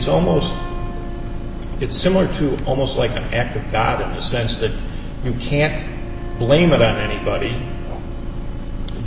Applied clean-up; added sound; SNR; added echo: none; Wind instrument, woodwind instrument; 19 dB; none.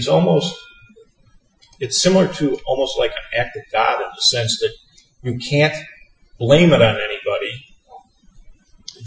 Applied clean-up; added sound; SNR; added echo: classical method Wiener filter.